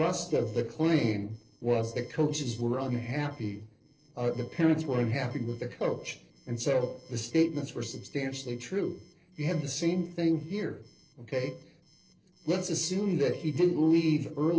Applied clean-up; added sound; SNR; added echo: neural separator model SepFormer DNS4.